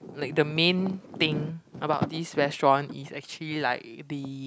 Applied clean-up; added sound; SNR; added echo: none; none; none; none.